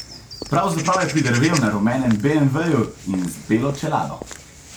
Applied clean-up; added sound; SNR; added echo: none; Walk, footsteps / Bird vocalization, bird call, bird song; 14 dB; none.